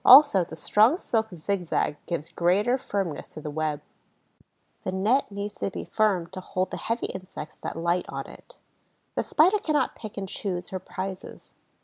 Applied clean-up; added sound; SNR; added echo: none; none; none; none.